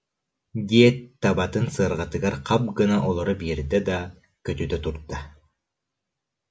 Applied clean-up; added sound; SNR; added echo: none; none; none; none.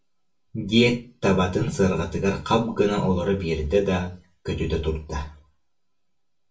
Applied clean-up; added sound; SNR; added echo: none; none; none; reverberation time 0.2 s.